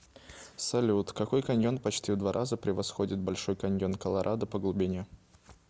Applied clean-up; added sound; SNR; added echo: none; none; none; none.